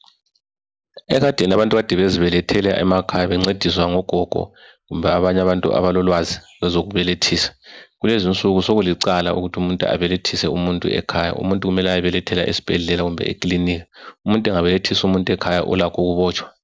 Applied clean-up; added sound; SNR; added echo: neural mask model Resemble Enhance denoiser.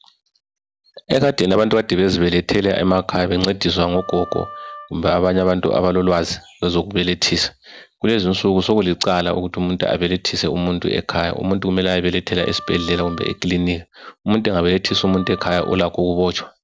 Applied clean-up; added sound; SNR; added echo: none; Wind instrument, woodwind instrument; 18 dB; none.